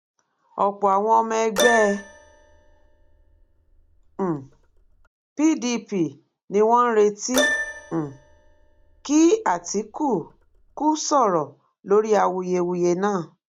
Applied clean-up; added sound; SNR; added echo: none; Keyboard (musical); 8 dB; none.